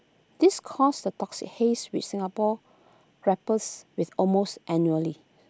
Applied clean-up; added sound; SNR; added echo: none; none; none; none.